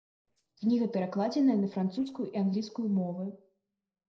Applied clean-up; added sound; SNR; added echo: neural separator model SepFormer DNS4.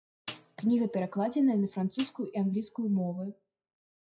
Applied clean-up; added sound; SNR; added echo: classical method WPE with log-MMSE.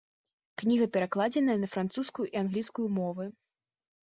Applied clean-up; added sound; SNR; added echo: none; none; none; none.